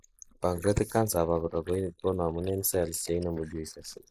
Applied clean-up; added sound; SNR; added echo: neural mask model Resemble Enhance denoiser.